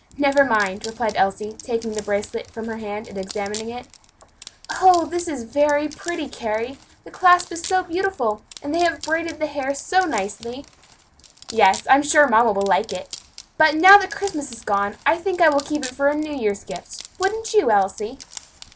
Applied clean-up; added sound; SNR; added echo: none; Wood; 19 dB; none.